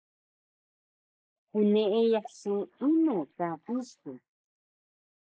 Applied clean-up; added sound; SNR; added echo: neural mask model Resemble Enhance denoiser.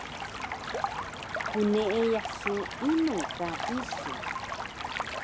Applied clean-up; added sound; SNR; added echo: none; Stream; 3 dB; none.